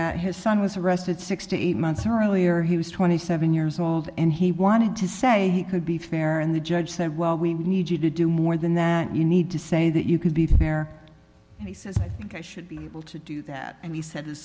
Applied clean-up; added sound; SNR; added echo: none; none; none; none.